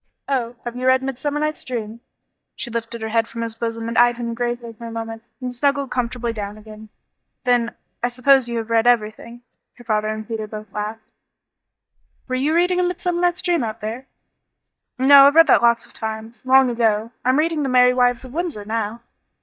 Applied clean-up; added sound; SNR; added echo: neural mask model DeepFilterNet 3.